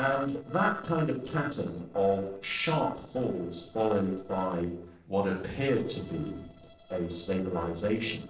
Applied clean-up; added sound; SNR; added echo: neural separator model SepFormer DNS4.